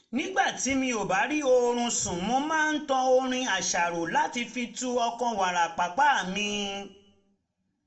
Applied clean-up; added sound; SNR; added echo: none; none; none; reverberation time 0.4 s.